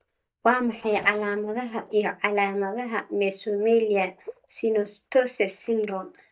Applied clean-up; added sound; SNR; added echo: neural mask model DeepFilterNet 3.